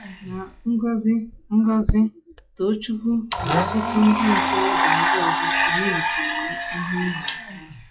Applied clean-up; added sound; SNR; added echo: classical method log-MMSE.